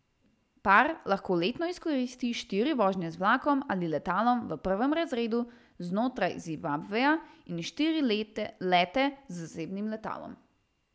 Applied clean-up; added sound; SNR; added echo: none; none; none; none.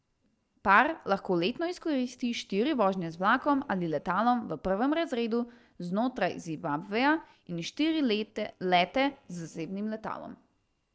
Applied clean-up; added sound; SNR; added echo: neural separator model SepFormer DNS4.